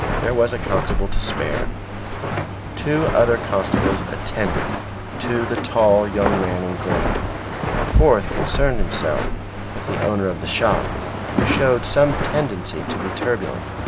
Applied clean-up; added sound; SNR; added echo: none; Walk, footsteps; 2 dB; none.